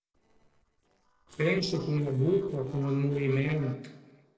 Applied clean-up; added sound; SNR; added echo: neural separator model SepFormer DNS4.